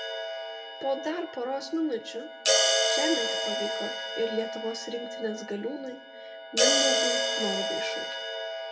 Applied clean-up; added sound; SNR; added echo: none; Crash cymbal; -5 dB; reverberation time 0.5 s.